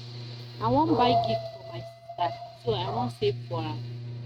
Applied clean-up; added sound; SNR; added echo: neural mask model RNNoise.